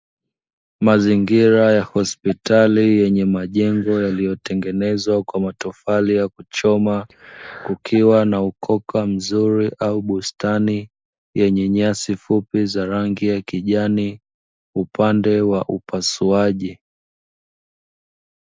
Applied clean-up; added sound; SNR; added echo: neural mask model Resemble Enhance denoiser.